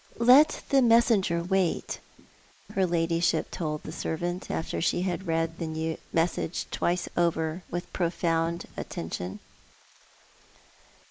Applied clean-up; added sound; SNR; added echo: neural mask model Resemble Enhance denoiser.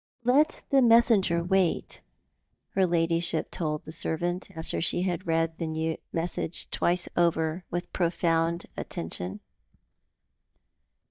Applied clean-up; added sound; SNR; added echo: neural mask model DeepFilterNet 3.